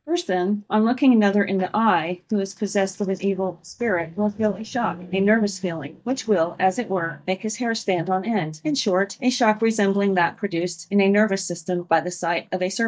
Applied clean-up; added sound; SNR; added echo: neural mask model DeepFilterNet 3.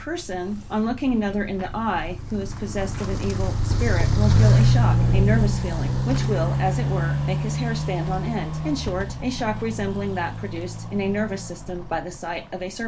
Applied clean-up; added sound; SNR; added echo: none; Walk, footsteps; -4 dB; none.